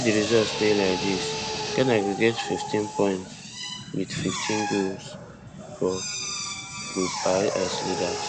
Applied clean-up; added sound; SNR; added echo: none; Drill; 5 dB; none.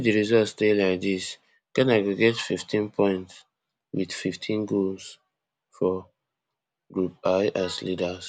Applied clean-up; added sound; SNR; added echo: none; none; none; none.